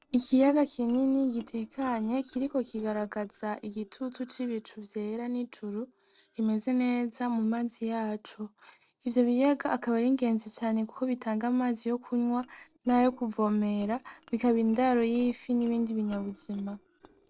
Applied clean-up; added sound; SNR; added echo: neural separator model SepFormer DNS4.